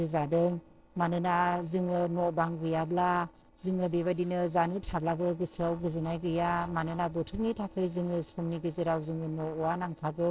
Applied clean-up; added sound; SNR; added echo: neural separator model SepFormer DNS4.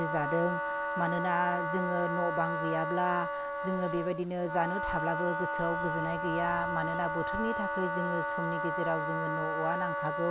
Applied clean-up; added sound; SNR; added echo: none; Wind instrument, woodwind instrument; 0 dB; none.